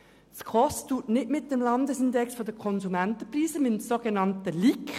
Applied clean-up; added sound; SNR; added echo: none; none; none; none.